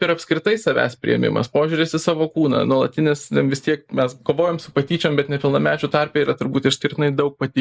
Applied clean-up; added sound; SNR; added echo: neural mask model Resemble Enhance denoiser.